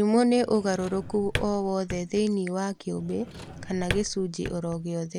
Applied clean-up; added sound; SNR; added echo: none; Drawer open or close; 12 dB; none.